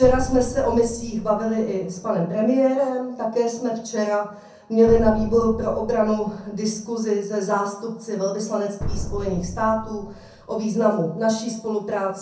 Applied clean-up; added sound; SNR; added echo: none; Drum; 10 dB; reverberation time 0.6 s.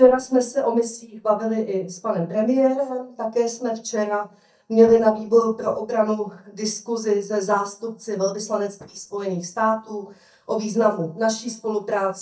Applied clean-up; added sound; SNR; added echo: neural mask model DeepFilterNet 3.